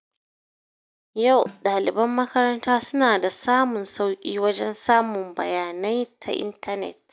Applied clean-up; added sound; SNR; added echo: neural mask model DeepFilterNet 3.